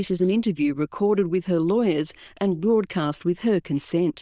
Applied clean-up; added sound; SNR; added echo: neural diffusion model UNIVERSE++.